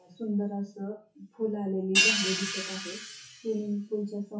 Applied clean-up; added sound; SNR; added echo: classical method WPE with log-MMSE.